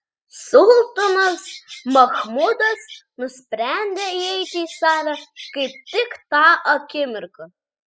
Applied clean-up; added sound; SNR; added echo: classical method spectral subtraction.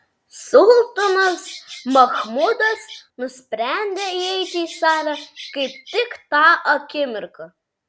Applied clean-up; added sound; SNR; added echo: none; Bird vocalization, bird call, bird song; 17 dB; none.